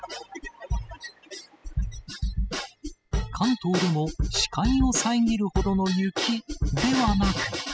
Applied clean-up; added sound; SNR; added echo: classical method spectral subtraction.